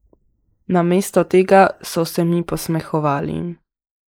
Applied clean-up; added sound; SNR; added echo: neural mask model Resemble Enhance denoiser.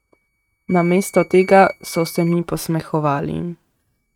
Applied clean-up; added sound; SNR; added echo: neural mask model RNNoise.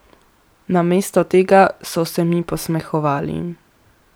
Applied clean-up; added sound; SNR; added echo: none; none; none; none.